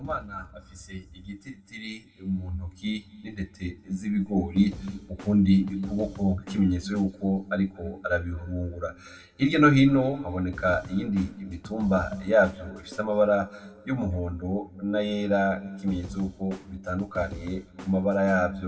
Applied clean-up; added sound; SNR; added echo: none; Snare drum / Drum kit; 17 dB; reverberation time 1.4 s.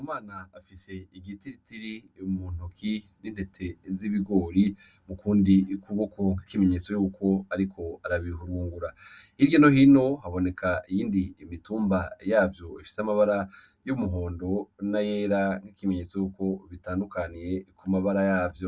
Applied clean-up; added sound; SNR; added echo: none; none; none; none.